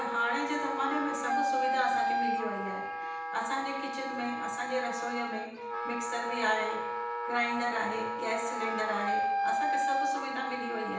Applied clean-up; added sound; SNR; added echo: none; Wind instrument, woodwind instrument; -2 dB; reverberation time 0.9 s.